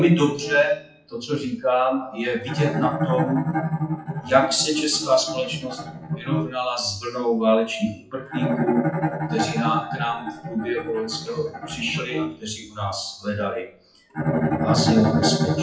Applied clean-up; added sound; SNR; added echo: classical method WPE with log-MMSE.